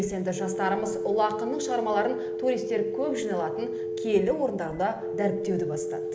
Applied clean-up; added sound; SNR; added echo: none; Telephone; 4 dB; reverberation time 0.8 s.